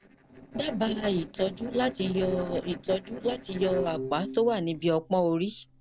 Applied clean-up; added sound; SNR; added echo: neural separator model SepFormer DNS4.